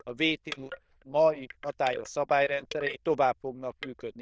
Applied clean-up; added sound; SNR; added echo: neural diffusion model UNIVERSE++.